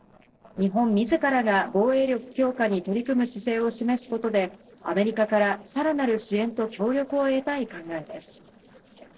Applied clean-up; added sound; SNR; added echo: neural separator model SepFormer DNS4.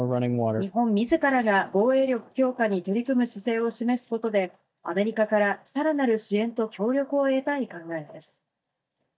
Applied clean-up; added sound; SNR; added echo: neural mask model DeepFilterNet 3.